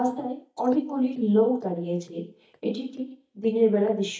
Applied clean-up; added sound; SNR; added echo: neural mask model DeepFilterNet 3.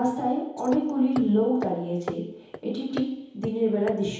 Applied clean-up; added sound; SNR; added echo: none; Hammer; 14 dB; reverberation time 2.2 s.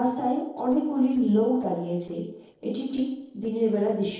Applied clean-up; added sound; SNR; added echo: neural separator model SepFormer DNS4.